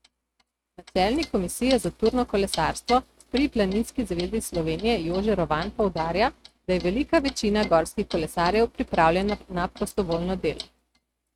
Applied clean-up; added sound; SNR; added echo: neural mask model RNNoise.